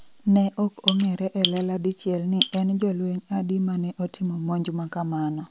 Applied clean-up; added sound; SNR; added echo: none; Drip; 3 dB; none.